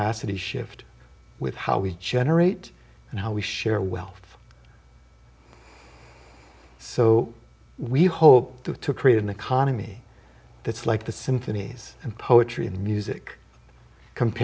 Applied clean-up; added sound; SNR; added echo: none; none; none; none.